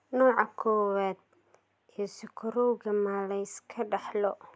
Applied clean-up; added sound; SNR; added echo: none; none; none; none.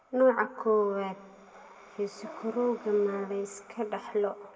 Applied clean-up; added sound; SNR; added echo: none; Breathing; 20 dB; reverberation time 1.0 s.